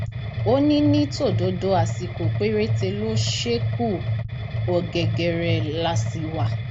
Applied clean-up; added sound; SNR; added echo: none; Mechanisms; 1 dB; none.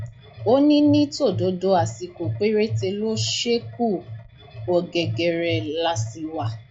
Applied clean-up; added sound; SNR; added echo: classical method log-MMSE.